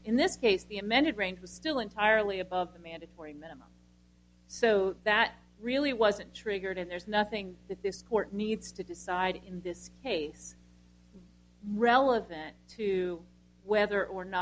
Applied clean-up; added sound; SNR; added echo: none; none; none; none.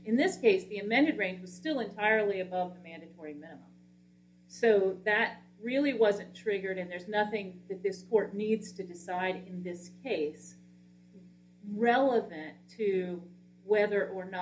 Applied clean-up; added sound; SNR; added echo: none; none; none; reverberation time 0.3 s.